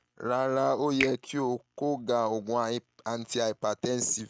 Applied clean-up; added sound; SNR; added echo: neural mask model RNNoise.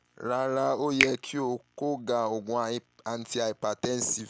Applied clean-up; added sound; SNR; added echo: none; Finger snapping; 5 dB; none.